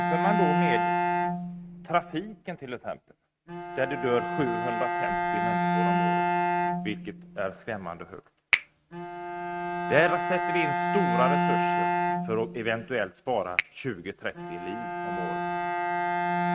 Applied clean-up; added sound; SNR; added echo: neural mask model RNNoise.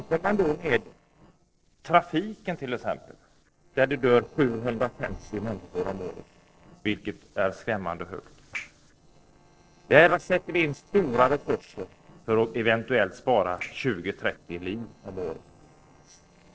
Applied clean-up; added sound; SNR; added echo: neural separator model SepFormer DNS4.